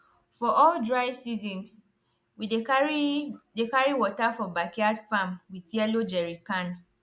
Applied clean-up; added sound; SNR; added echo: none; none; none; none.